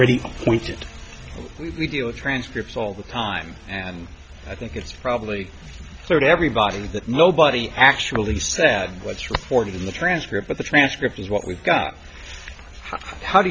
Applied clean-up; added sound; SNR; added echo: none; none; none; none.